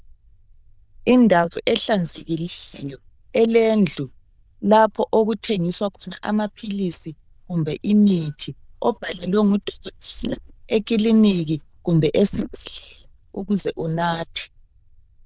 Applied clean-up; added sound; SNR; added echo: neural diffusion model UNIVERSE++.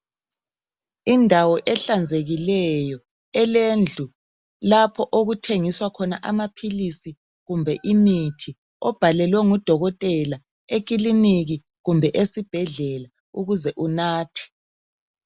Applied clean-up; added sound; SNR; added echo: none; none; none; none.